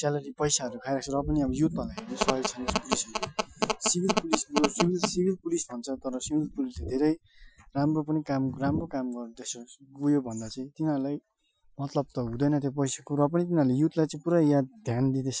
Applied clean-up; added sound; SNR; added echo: classical method Wiener filter.